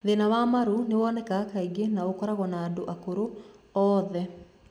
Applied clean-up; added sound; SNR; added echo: none; none; none; none.